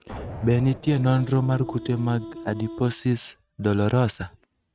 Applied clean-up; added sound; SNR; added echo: neural mask model RNNoise.